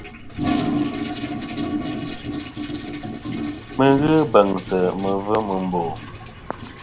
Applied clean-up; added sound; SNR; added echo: none; Toilet flush; 5 dB; none.